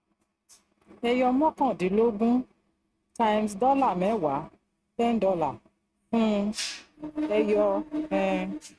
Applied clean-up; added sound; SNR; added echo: neural mask model RNNoise.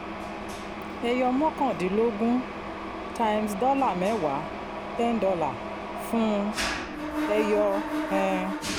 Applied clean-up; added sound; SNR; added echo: none; Mechanisms; 5 dB; none.